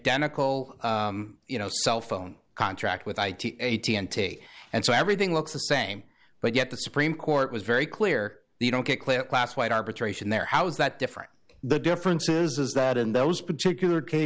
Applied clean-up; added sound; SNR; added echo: none; none; none; none.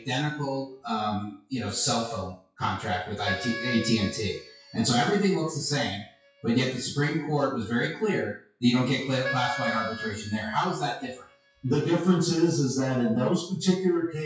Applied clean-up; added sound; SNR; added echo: classical method WPE with log-MMSE.